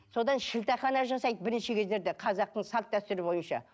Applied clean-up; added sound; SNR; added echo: none; none; none; none.